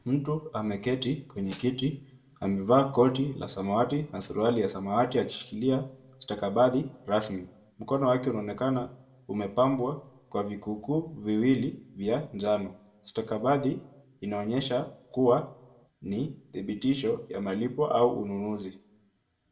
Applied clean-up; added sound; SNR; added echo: none; Snare drum; 20 dB; reverberation time 0.4 s.